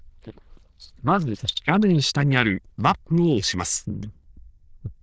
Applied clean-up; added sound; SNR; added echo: neural diffusion model UNIVERSE++.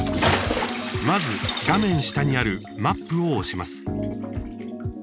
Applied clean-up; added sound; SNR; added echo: none; Bathtub (filling or washing) / Splash, splatter; 6 dB; none.